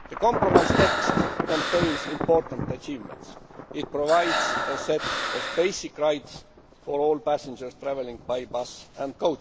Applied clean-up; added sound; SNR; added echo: none; Thunder / Traffic noise, roadway noise / Rain / Insect + Breathing; 2 dB; none.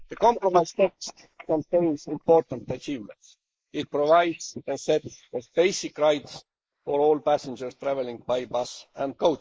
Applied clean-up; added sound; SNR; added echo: neural mask model Resemble Enhance denoiser.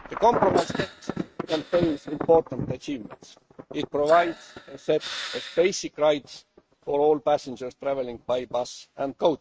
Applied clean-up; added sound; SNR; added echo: neural mask model RNNoise.